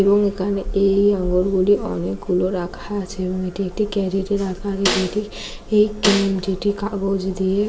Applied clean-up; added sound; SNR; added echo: none; Snare drum; 7 dB; reverberation time 0.3 s.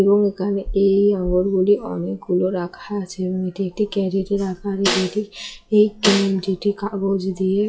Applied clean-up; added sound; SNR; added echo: classical method WPE with log-MMSE.